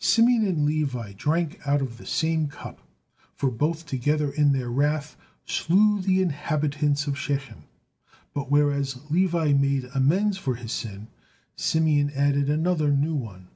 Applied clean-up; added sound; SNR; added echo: none; none; none; none.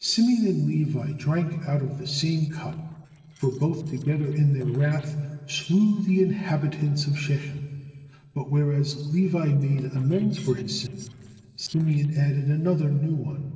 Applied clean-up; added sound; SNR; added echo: neural separator model SepFormer DNS4.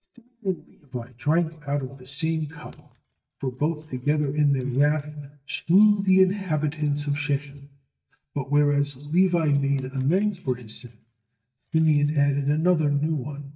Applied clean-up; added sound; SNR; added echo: neural mask model DeepFilterNet 3.